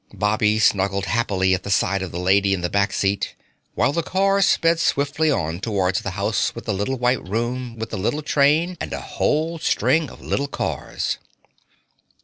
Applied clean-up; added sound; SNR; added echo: none; none; none; none.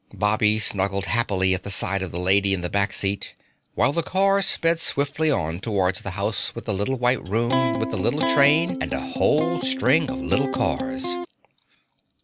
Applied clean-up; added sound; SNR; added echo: none; Electric guitar; 3 dB; none.